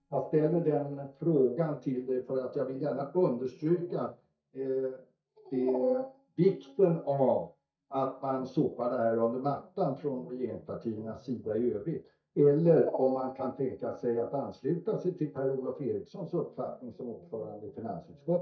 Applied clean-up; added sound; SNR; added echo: neural mask model DeepFilterNet 3.